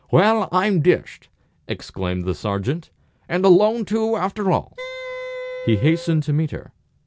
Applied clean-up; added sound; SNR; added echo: none; Wind instrument, woodwind instrument; 10 dB; none.